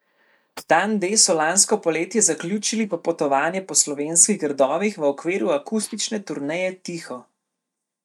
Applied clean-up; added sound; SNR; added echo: neural mask model DeepFilterNet 3.